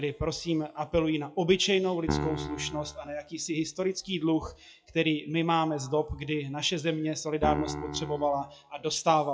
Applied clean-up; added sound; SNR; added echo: classical method WPE with log-MMSE.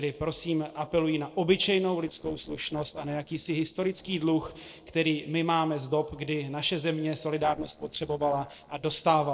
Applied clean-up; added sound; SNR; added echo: neural separator model SepFormer DNS4.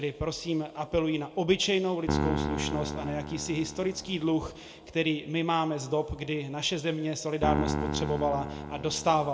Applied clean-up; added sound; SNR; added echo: none; Piano; 6 dB; reverberation time 1.6 s.